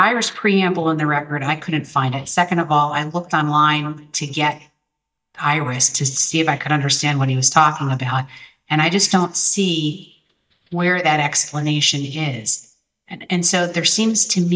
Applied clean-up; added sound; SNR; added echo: neural mask model DeepFilterNet 3.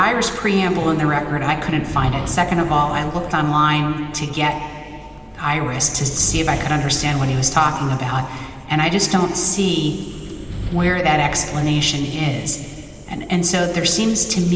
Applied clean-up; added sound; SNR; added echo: none; Wind; 14 dB; reverberation time 2.9 s.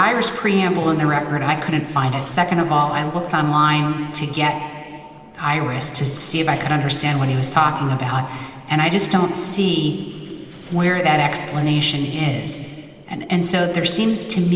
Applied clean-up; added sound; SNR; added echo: neural separator model SepFormer DNS4.